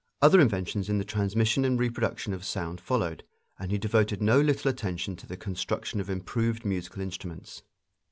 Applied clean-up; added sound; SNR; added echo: none; none; none; none.